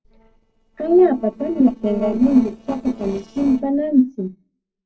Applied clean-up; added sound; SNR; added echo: neural separator model SepFormer DNS4.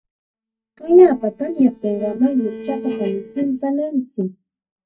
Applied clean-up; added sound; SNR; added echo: neural mask model DeepFilterNet 3.